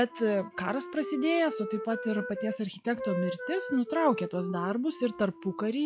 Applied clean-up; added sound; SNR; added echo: classical method log-MMSE.